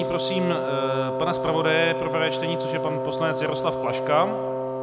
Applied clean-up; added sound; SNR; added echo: none; Wind instrument, woodwind instrument; 1 dB; none.